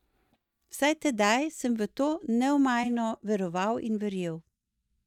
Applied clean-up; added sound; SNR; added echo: neural mask model DeepFilterNet 3.